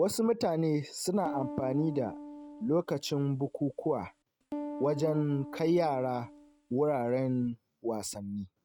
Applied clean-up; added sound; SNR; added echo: neural mask model RNNoise.